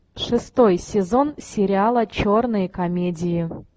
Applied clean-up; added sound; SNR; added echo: none; none; none; none.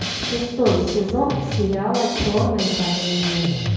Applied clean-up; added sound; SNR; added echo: none; Drum kit; 4 dB; reverberation time 1.2 s.